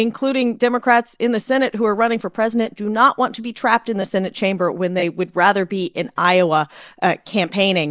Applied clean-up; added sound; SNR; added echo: none; none; none; none.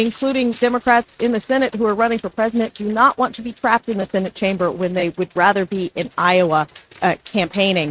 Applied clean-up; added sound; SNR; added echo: neural mask model RNNoise.